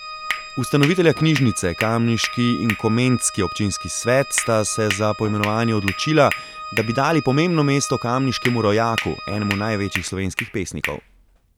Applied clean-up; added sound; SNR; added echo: none; Hands + Organ; 10 dB; none.